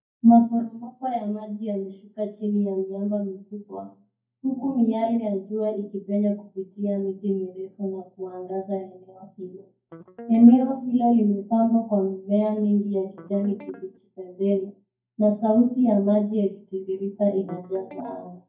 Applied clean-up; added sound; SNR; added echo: neural mask model DeepFilterNet 3.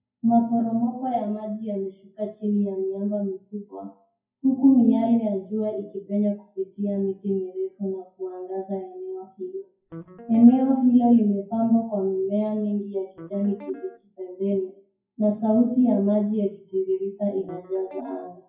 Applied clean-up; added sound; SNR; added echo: classical method WPE with log-MMSE.